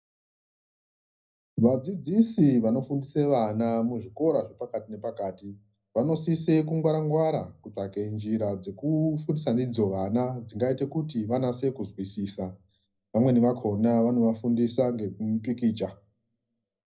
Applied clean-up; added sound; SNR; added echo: none; none; none; reverberation time 0.4 s.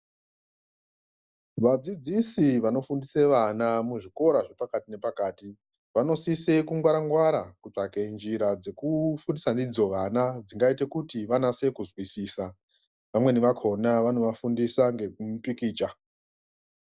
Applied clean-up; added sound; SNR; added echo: none; none; none; none.